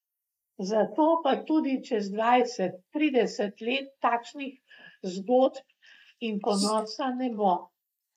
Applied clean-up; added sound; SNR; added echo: neural mask model Resemble Enhance denoiser.